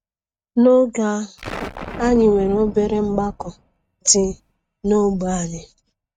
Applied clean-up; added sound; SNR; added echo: neural mask model RNNoise.